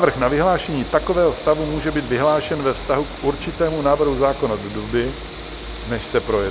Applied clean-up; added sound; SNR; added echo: none; Train; 12 dB; none.